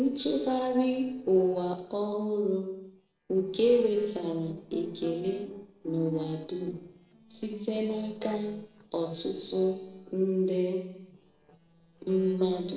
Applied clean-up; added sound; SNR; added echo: neural separator model SepFormer DNS4.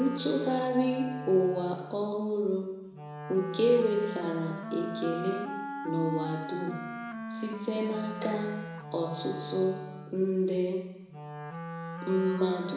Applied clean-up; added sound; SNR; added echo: none; Wind instrument, woodwind instrument; 9 dB; reverberation time 0.9 s.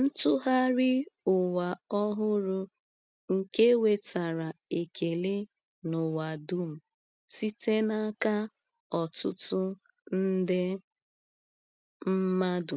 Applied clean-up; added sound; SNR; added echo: none; none; none; none.